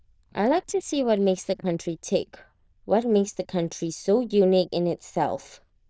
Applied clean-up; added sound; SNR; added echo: neural diffusion model UNIVERSE++.